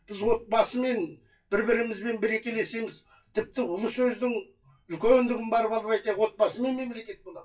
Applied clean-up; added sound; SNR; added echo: classical method WPE with log-MMSE.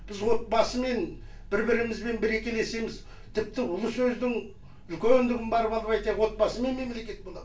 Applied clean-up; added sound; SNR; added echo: none; Vehicle; 17 dB; reverberation time 0.3 s.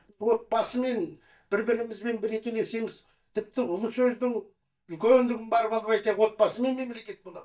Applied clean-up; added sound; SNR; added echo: neural mask model DeepFilterNet 3.